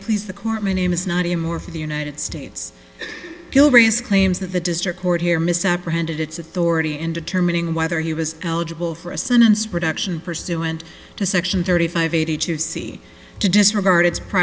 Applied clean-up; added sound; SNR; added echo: none; none; none; none.